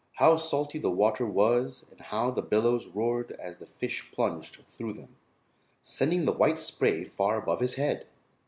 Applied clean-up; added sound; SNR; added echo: none; none; none; none.